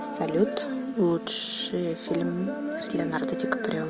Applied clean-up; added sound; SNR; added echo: none; Wind instrument, woodwind instrument; 16 dB; none.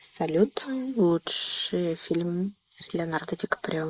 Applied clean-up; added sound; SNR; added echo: neural mask model Resemble Enhance denoiser.